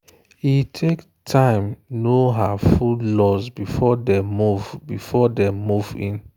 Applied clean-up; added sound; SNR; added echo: none; none; none; none.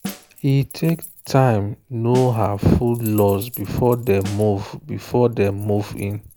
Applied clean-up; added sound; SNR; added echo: none; Keys jangling + Snare drum; 18 dB; none.